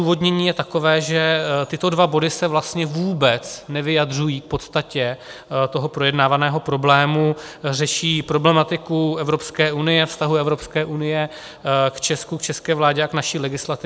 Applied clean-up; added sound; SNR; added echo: none; none; none; none.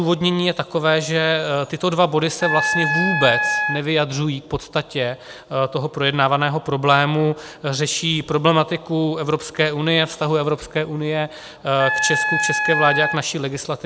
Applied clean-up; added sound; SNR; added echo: none; Wind instrument, woodwind instrument; 1 dB; none.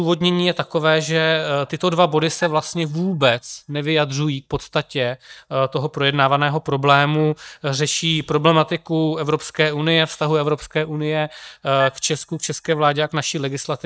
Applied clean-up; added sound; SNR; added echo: neural mask model DeepFilterNet 3.